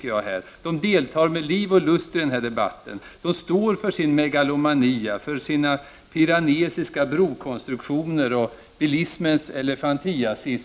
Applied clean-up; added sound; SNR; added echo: none; none; none; none.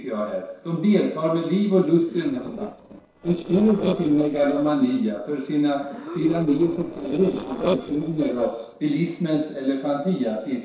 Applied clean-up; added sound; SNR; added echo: neural separator model SepFormer DNS4.